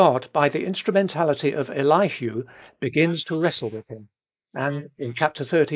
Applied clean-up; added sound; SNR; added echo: neural mask model Resemble Enhance denoiser.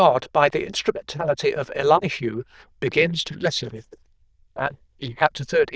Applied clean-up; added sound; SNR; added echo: neural diffusion model UNIVERSE++.